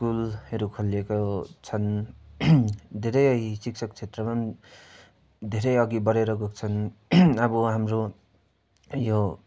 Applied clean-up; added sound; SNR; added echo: none; none; none; none.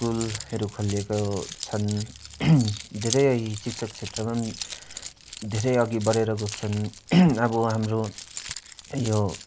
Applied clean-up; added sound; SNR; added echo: none; Keys jangling; 13 dB; none.